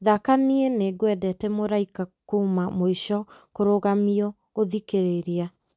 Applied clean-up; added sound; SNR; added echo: none; none; none; none.